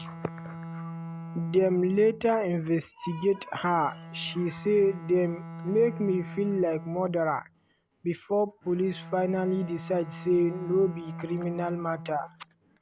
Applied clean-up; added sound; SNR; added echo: none; Bowed string instrument; 13 dB; none.